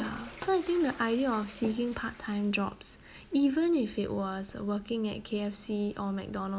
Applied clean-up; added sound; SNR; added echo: none; Toilet flush; 18 dB; none.